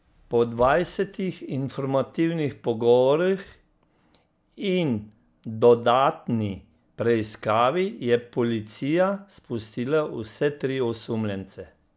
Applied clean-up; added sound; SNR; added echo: none; none; none; none.